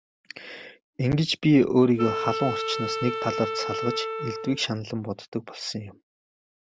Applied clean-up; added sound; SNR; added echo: none; Wind instrument, woodwind instrument; 5 dB; none.